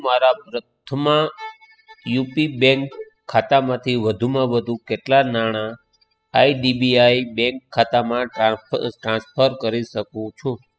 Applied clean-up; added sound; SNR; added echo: classical method spectral subtraction.